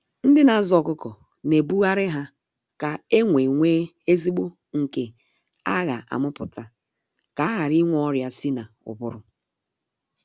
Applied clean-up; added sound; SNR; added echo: none; none; none; none.